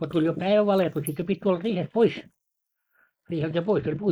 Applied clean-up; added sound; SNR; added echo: neural mask model Resemble Enhance denoiser.